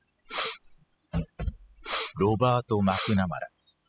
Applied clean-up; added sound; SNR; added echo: classical method spectral subtraction.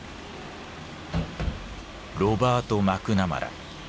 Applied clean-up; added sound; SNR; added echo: none; none; none; none.